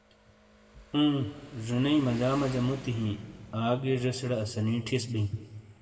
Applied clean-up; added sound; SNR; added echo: none; Motorcycle; 20 dB; reverberation time 1.1 s.